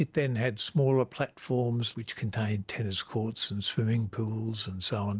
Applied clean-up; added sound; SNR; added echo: none; none; none; none.